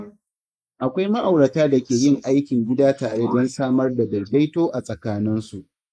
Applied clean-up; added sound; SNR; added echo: neural mask model Resemble Enhance denoiser.